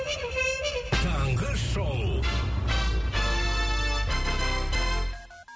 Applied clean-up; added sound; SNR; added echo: none; none; none; none.